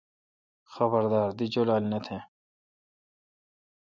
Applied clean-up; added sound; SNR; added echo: none; none; none; none.